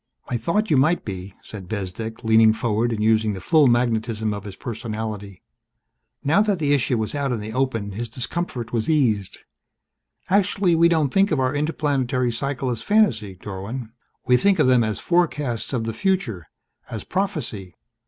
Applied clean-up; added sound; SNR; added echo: none; none; none; none.